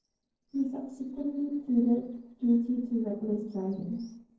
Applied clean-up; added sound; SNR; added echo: neural separator model SepFormer DNS4.